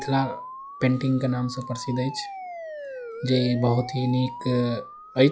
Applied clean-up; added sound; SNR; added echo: classical method log-MMSE.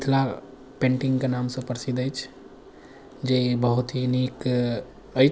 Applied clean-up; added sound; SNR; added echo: none; none; none; none.